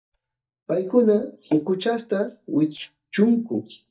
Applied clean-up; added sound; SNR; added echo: neural mask model DeepFilterNet 3.